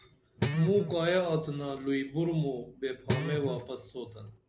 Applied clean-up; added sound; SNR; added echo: none; Guitar; 4 dB; none.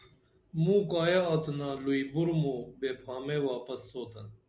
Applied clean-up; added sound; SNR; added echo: none; none; none; none.